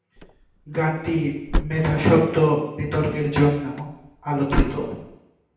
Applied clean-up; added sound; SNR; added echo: none; Slam / Car; 7 dB; reverberation time 0.8 s.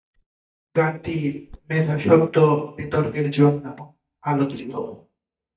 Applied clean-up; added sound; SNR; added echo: neural mask model DeepFilterNet 3.